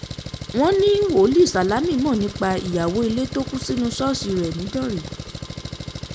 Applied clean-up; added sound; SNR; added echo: none; Engine; 11 dB; none.